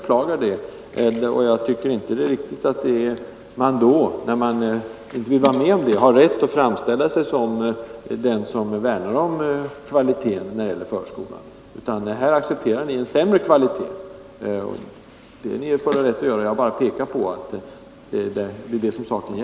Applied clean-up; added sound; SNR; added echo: none; none; none; none.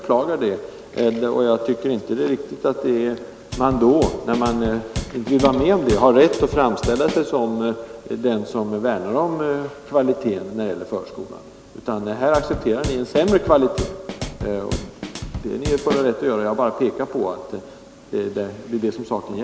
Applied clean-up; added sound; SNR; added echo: none; Drum kit; 9 dB; none.